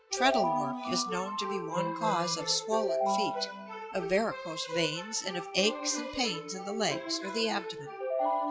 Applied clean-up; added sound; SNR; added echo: classical method log-MMSE.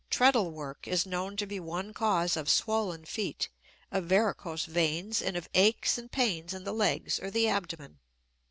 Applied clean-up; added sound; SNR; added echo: none; none; none; none.